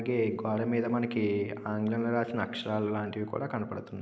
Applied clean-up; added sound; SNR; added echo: none; none; none; none.